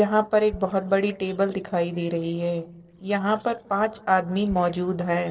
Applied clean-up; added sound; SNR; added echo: neural separator model SepFormer DNS4.